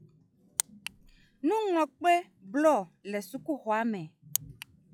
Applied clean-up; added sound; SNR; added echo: classical method log-MMSE.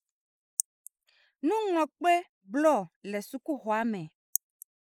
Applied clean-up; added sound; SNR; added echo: neural mask model Resemble Enhance denoiser.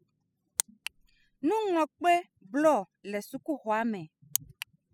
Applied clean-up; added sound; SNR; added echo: classical method spectral subtraction.